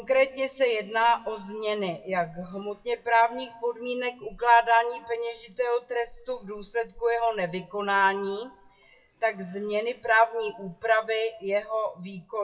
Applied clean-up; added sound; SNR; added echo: classical method WPE with log-MMSE.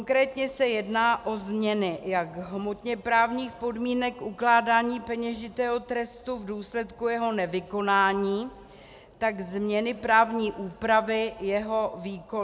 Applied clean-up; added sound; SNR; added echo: none; none; none; none.